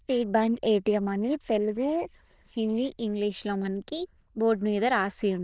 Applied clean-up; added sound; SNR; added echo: neural diffusion model UNIVERSE++.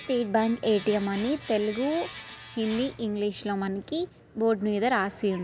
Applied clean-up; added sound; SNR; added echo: none; Domestic sounds, home sounds; 18 dB; none.